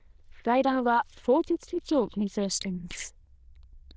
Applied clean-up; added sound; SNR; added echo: neural diffusion model UNIVERSE++.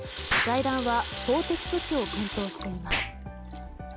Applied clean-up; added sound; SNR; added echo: none; Water tap, faucet + Explosion; 3 dB; none.